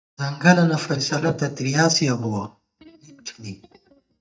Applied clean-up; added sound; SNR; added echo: neural mask model DeepFilterNet 3.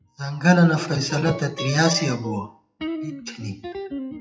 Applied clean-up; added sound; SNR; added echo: classical method WPE with log-MMSE.